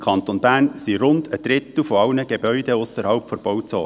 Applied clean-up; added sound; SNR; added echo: none; none; none; none.